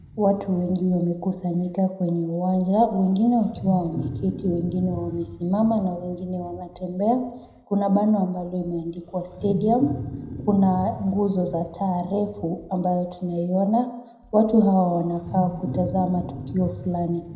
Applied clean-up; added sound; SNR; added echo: none; Wild animals; 13 dB; reverberation time 0.8 s.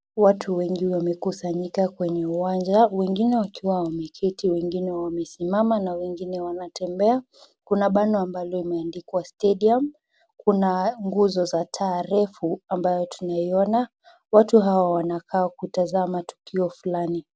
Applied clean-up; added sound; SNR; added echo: none; none; none; none.